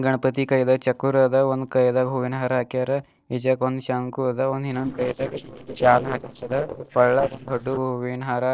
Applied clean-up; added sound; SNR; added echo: neural separator model SepFormer DNS4.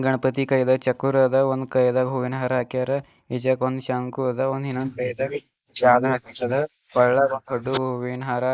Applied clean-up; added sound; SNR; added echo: neural mask model Resemble Enhance denoiser.